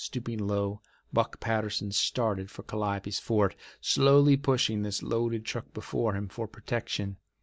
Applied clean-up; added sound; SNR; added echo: none; none; none; none.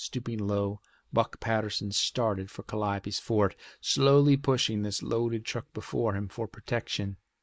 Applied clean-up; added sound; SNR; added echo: neural mask model Resemble Enhance denoiser.